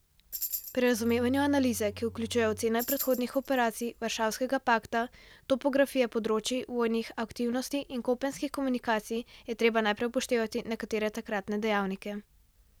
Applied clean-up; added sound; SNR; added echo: none; Tambourine + Bowed string instrument; 12 dB; none.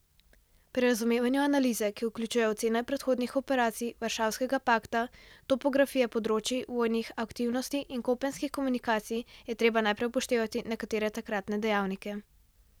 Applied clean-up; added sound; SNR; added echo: none; none; none; none.